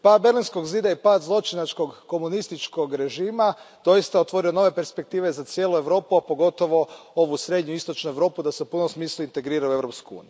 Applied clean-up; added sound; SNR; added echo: none; none; none; none.